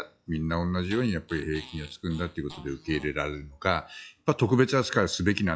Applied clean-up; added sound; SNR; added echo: classical method log-MMSE.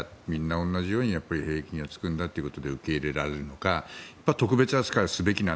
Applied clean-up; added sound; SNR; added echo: none; none; none; none.